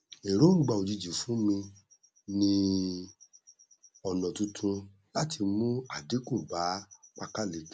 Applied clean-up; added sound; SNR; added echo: none; none; none; none.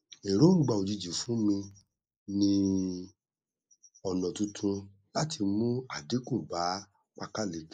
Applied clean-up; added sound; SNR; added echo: neural mask model Resemble Enhance denoiser.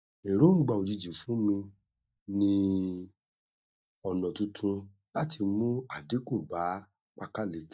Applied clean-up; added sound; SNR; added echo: neural mask model DeepFilterNet 3.